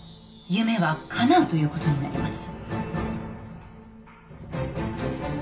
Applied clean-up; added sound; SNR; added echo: none; none; none; reverberation time 0.2 s.